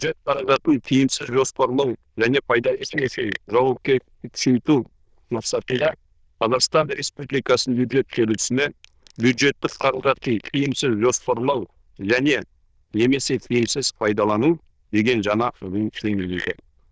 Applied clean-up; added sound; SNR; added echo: neural diffusion model UNIVERSE++.